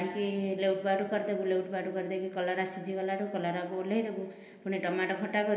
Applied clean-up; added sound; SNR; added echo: none; none; none; reverberation time 1.7 s.